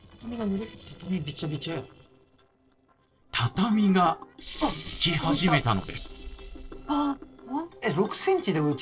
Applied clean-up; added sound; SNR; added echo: neural separator model SepFormer DNS4.